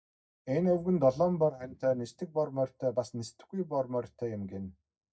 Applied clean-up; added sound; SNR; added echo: neural mask model DeepFilterNet 3.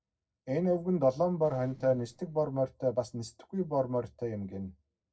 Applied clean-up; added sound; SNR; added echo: neural separator model SepFormer DNS4.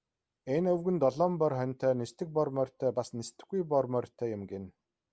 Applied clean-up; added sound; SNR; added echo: none; none; none; none.